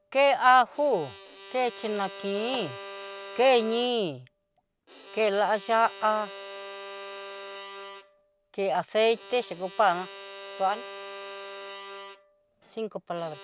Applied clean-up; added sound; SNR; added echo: none; Bowed string instrument; 15 dB; none.